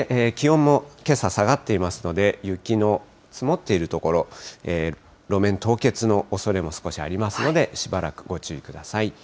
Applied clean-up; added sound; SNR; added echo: none; none; none; none.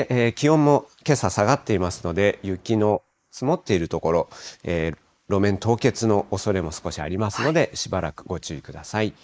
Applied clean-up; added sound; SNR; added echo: neural mask model Resemble Enhance denoiser.